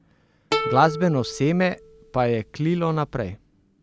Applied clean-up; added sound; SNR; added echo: none; Plucked string instrument; 8 dB; none.